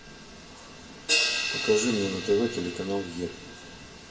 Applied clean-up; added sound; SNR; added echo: none; Crash cymbal; 3 dB; reverberation time 1.4 s.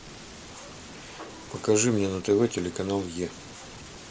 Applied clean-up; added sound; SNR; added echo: none; none; none; none.